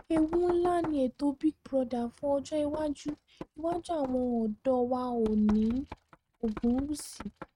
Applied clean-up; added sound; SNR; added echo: neural mask model RNNoise.